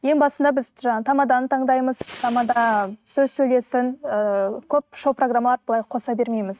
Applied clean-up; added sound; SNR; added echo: neural mask model RNNoise.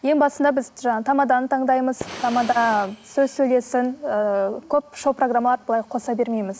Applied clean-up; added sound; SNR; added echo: none; Fire; 15 dB; none.